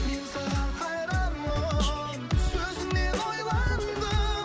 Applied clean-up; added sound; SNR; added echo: none; Drum kit; 7 dB; none.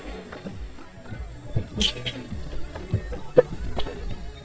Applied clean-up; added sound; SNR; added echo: neural mask model DeepFilterNet 3.